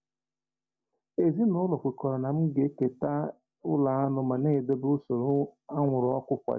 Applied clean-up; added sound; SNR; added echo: none; none; none; none.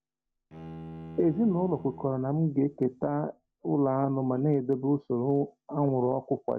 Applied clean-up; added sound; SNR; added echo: none; Bowed string instrument; 17 dB; none.